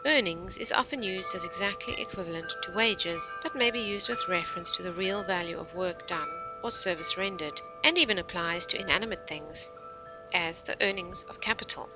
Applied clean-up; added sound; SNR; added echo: none; Wind chime; 11 dB; none.